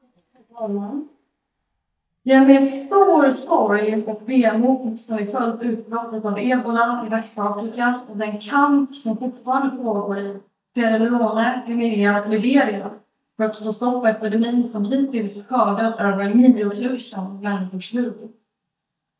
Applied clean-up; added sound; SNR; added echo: neural mask model DeepFilterNet 3.